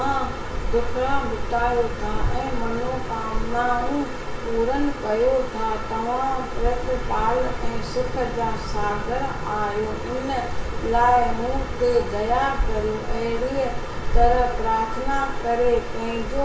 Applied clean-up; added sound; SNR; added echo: none; Aircraft; 17 dB; reverberation time 0.4 s.